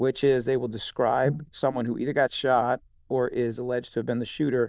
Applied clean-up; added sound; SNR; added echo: neural diffusion model UNIVERSE++.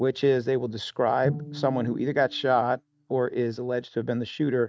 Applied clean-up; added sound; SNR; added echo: neural mask model RNNoise.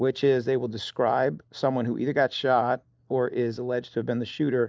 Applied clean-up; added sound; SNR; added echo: none; none; none; none.